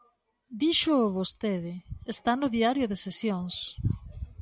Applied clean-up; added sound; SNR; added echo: none; none; none; none.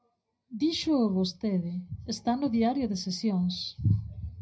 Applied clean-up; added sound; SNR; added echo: none; none; none; reverberation time 0.4 s.